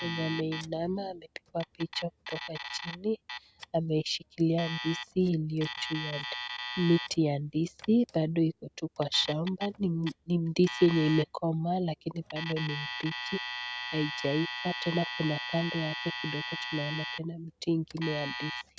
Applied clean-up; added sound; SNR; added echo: none; Alarm; 9 dB; none.